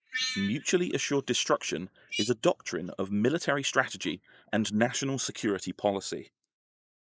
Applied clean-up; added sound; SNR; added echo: neural mask model Resemble Enhance denoiser.